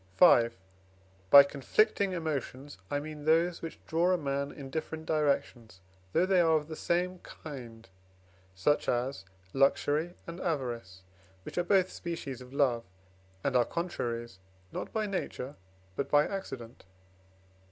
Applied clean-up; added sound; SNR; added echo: none; none; none; none.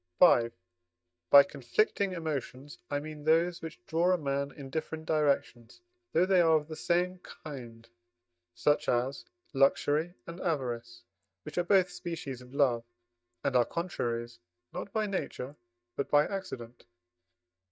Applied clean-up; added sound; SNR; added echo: neural mask model DeepFilterNet 3.